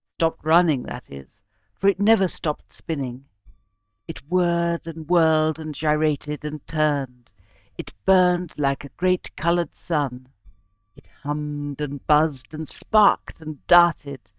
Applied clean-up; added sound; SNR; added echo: neural mask model DeepFilterNet 3.